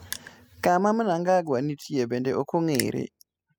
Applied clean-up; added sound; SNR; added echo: classical method spectral subtraction.